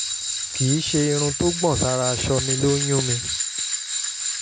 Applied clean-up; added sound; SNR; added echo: none; Tools; 2 dB; none.